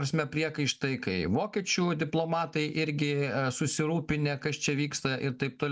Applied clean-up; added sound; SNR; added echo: none; none; none; none.